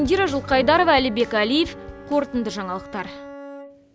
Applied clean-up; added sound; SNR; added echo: none; Bowed string instrument; 18 dB; none.